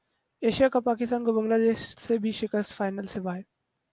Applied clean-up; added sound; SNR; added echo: none; none; none; none.